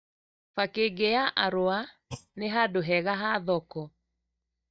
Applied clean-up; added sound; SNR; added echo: neural mask model DeepFilterNet 3.